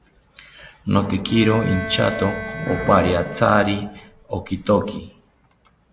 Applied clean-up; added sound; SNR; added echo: none; Bowed string instrument; 11 dB; none.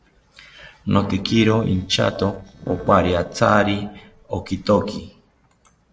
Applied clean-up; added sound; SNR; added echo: neural separator model SepFormer DNS4.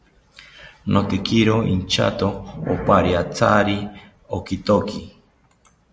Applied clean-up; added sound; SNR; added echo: none; none; none; none.